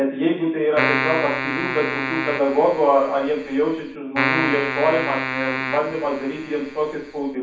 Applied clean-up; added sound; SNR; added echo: none; Keyboard (musical); 4 dB; reverberation time 0.7 s.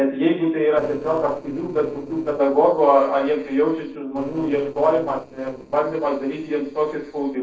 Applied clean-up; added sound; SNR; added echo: neural separator model SepFormer DNS4.